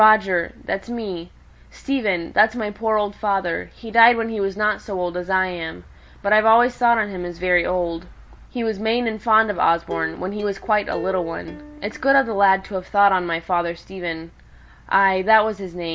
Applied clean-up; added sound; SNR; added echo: none; Plucked string instrument; 16 dB; none.